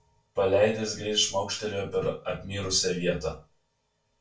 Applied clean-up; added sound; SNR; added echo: none; none; none; reverberation time 0.2 s.